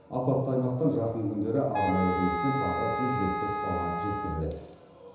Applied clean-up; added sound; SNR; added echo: none; Wind instrument, woodwind instrument; 2 dB; reverberation time 1.0 s.